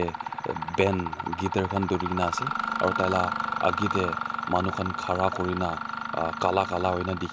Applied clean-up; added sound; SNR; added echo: none; Mechanisms; 3 dB; none.